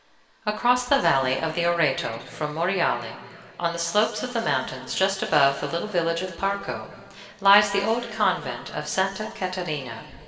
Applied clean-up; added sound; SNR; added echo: none; none; none; reverberation time 2.3 s.